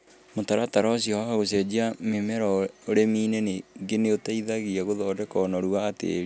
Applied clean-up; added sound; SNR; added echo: none; none; none; none.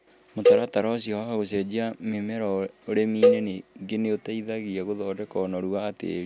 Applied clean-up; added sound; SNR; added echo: none; Cowbell; -2 dB; none.